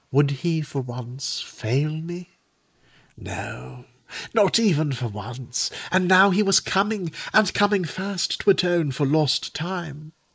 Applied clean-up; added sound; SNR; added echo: neural mask model Resemble Enhance denoiser.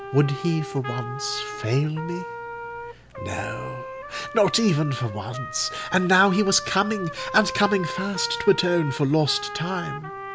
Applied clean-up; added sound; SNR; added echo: none; Trumpet; 10 dB; none.